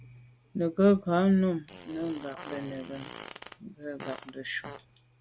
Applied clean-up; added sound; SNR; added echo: none; Fart; 13 dB; none.